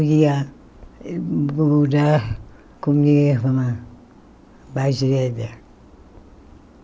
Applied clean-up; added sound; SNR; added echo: none; none; none; none.